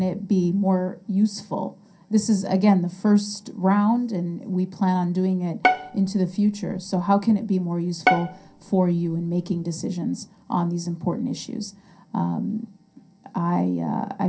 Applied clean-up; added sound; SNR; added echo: none; Bowed string instrument; 4 dB; reverberation time 0.3 s.